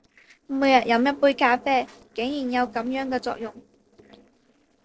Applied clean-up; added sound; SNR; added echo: neural separator model SepFormer DNS4.